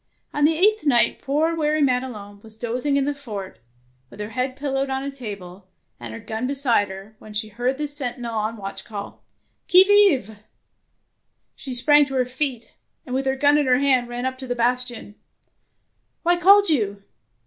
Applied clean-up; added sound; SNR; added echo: none; none; none; none.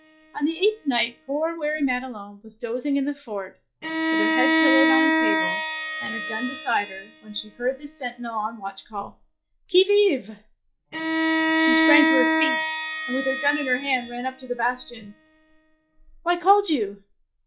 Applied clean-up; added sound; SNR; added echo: classical method log-MMSE.